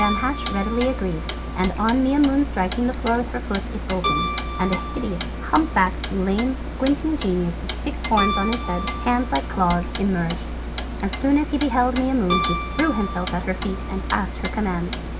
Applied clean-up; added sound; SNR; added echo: none; Clock + Keyboard (musical); 3 dB; none.